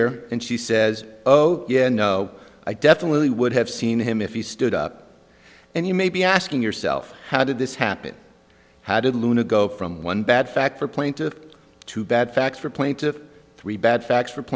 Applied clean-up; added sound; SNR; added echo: none; none; none; none.